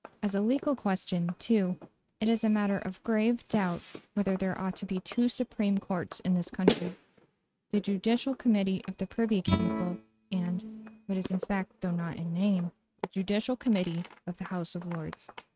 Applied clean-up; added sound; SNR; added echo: neural mask model RNNoise.